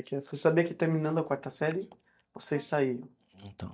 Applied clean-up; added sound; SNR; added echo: neural mask model DeepFilterNet 3.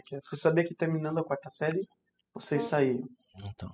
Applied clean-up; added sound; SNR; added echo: classical method spectral subtraction.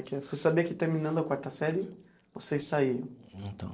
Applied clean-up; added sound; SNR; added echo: neural separator model SepFormer DNS4.